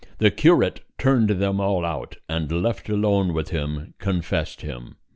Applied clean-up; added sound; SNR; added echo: none; none; none; none.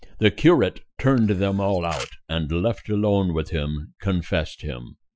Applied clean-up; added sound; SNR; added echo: classical method Wiener filter.